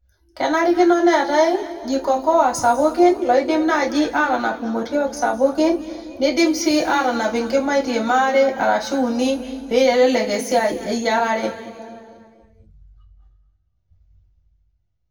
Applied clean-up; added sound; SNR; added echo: none; none; none; reverberation time 2.0 s.